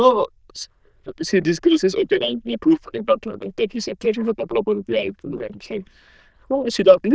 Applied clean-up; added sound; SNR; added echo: neural diffusion model UNIVERSE++.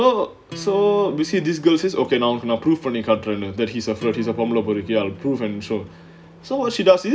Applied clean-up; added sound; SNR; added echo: none; Acoustic guitar; 19 dB; none.